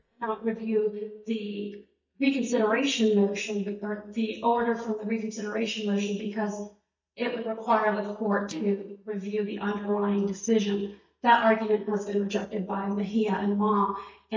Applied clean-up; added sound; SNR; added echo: neural mask model DeepFilterNet 3.